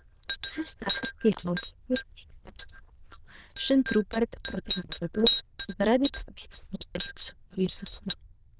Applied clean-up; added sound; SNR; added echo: neural diffusion model UNIVERSE++.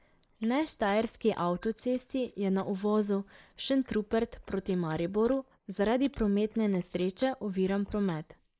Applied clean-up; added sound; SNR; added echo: neural mask model Resemble Enhance denoiser.